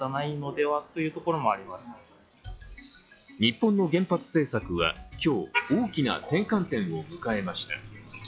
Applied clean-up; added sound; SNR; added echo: classical method log-MMSE.